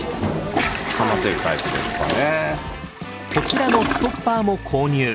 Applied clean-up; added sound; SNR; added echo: none; Toilet flush; 4 dB; none.